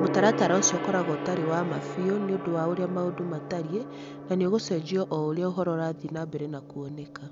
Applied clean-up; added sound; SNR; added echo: none; Gong; 7 dB; none.